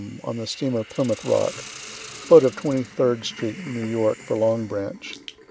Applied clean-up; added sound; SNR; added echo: none; Hiss; 17 dB; none.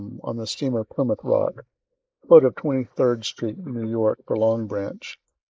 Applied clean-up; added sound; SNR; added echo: neural mask model Resemble Enhance denoiser.